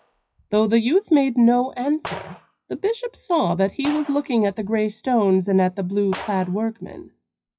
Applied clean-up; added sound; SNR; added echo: classical method WPE with log-MMSE.